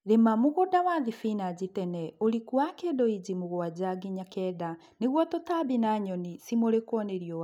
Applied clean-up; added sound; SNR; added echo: none; none; none; none.